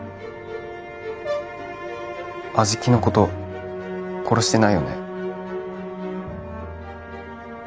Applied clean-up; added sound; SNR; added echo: none; Brass instrument; 10 dB; none.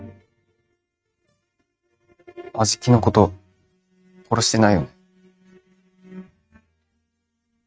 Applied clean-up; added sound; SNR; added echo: neural mask model RNNoise.